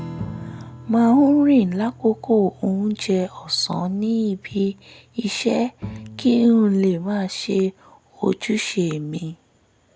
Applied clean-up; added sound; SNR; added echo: none; Bowed string instrument + Strum; 19 dB; none.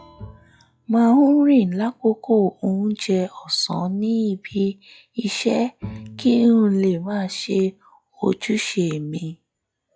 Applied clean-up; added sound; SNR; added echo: classical method log-MMSE.